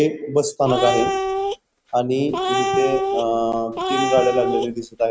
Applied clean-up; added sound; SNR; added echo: neural mask model RNNoise.